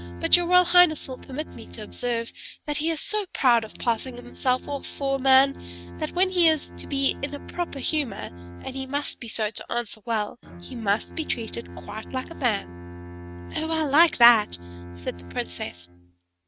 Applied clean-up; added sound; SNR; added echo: neural mask model RNNoise.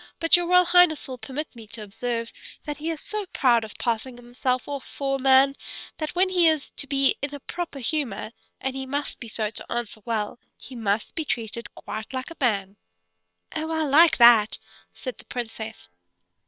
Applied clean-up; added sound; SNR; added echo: neural separator model SepFormer WHAM!.